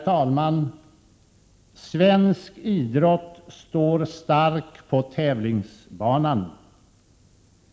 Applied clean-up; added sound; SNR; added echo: none; none; none; none.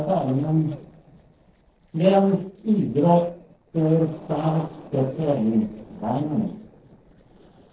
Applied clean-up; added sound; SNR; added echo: neural separator model SepFormer DNS4.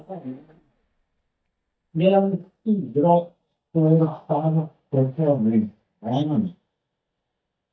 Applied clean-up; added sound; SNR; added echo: neural mask model DeepFilterNet 3.